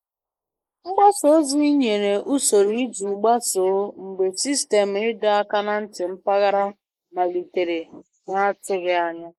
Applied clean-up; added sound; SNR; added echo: neural mask model Resemble Enhance denoiser.